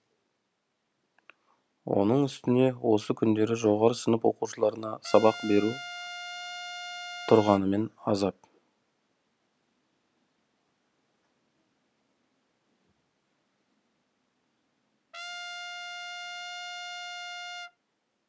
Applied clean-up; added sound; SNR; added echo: none; Trumpet; 10 dB; none.